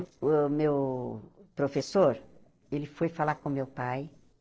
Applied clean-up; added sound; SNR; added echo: neural separator model SepFormer DNS4.